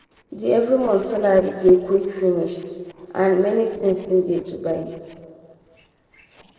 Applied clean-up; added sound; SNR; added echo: neural separator model SepFormer DNS4.